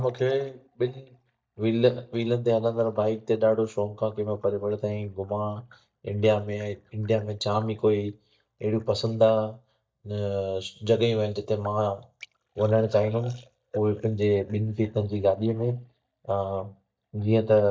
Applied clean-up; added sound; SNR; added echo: neural mask model DeepFilterNet 3.